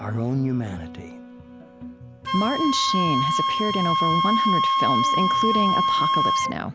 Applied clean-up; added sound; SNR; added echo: none; Wind instrument, woodwind instrument; -3 dB; none.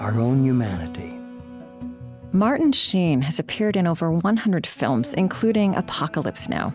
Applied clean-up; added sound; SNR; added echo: none; none; none; none.